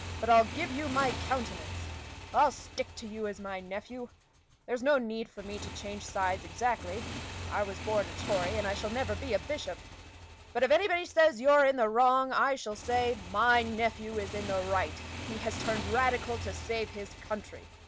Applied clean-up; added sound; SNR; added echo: none; Motorcycle / Engine; 10 dB; none.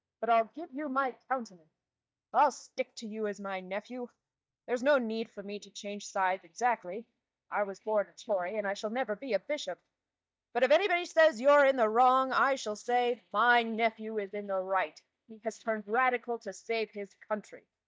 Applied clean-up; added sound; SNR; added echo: neural mask model DeepFilterNet 3.